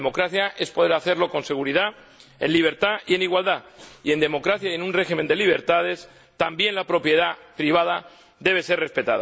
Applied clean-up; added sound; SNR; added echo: none; none; none; none.